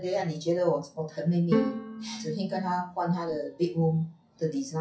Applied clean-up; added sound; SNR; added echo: classical method WPE with log-MMSE.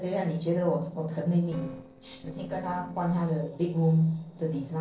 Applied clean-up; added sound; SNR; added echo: neural separator model SepFormer DNS4.